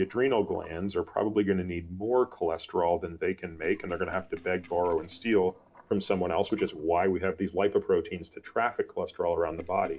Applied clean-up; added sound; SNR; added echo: neural separator model SepFormer DNS4.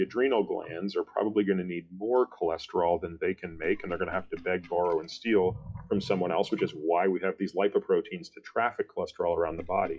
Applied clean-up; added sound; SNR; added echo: classical method WPE with log-MMSE.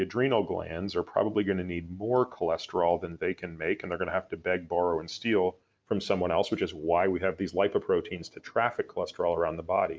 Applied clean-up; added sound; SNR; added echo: none; none; none; none.